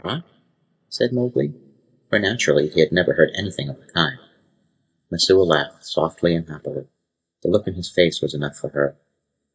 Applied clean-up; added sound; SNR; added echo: neural mask model DeepFilterNet 3.